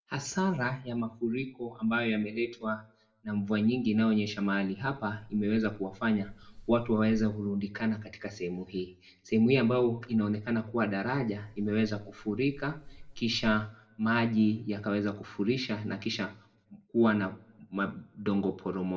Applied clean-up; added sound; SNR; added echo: none; Wind; 18 dB; reverberation time 0.4 s.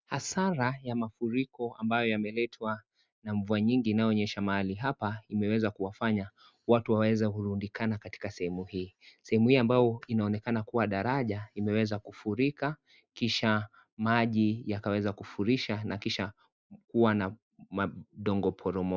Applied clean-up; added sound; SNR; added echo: none; none; none; none.